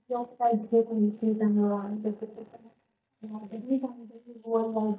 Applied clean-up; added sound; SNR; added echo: neural mask model DeepFilterNet 3.